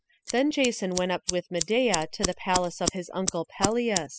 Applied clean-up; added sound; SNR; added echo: classical method spectral subtraction.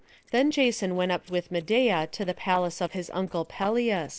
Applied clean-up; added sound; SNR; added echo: neural separator model SepFormer DNS4.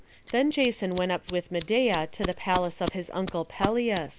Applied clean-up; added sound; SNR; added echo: none; Scissors; 6 dB; none.